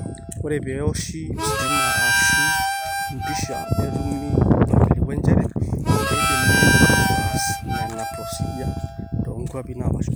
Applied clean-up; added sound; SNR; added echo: none; Harmonica; 2 dB; none.